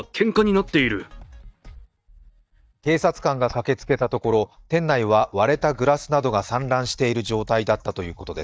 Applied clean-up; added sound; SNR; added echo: neural mask model DeepFilterNet 3.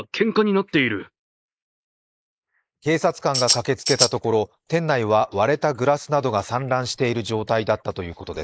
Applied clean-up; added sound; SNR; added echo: neural mask model Resemble Enhance denoiser.